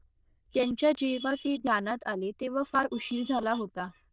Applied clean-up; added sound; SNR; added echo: neural diffusion model UNIVERSE++.